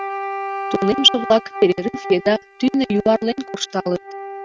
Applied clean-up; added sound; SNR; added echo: neural mask model RNNoise.